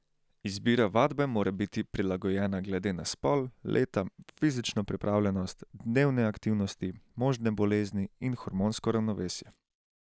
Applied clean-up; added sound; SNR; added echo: none; none; none; none.